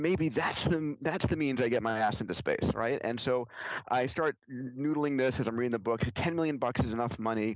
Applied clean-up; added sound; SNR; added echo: none; none; none; none.